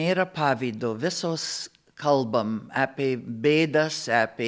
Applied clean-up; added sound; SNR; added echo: none; none; none; none.